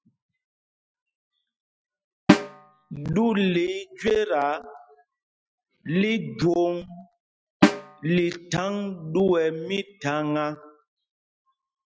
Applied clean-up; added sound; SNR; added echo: classical method Wiener filter.